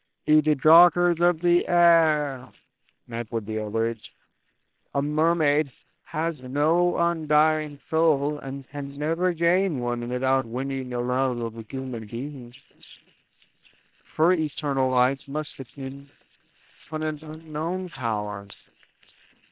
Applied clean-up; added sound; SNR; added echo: neural separator model SepFormer WHAM!.